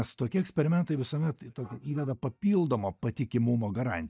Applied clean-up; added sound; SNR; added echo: neural mask model DeepFilterNet 3.